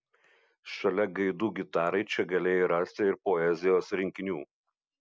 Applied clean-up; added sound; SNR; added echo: none; none; none; none.